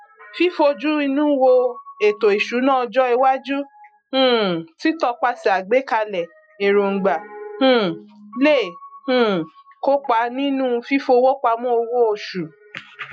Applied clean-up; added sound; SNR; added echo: classical method Wiener filter.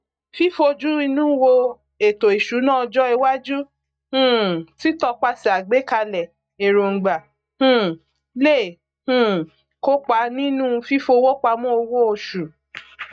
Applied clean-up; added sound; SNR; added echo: neural mask model DeepFilterNet 3.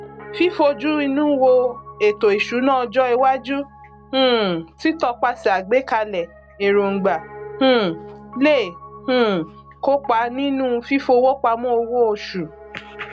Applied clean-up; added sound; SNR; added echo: none; Piano; 19 dB; none.